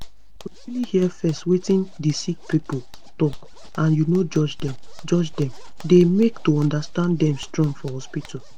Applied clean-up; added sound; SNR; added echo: none; Zipper (clothing); 11 dB; none.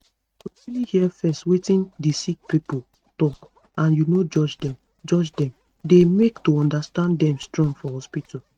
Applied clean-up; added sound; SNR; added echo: neural mask model RNNoise.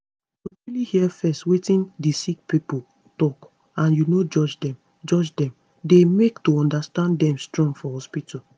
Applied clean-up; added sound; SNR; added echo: none; none; none; none.